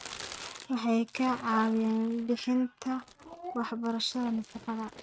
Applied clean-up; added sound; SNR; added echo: neural mask model RNNoise.